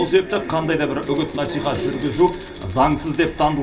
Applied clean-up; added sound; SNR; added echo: none; Rattle (instrument); 19 dB; reverberation time 0.2 s.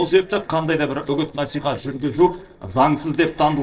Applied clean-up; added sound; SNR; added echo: neural separator model SepFormer DNS4.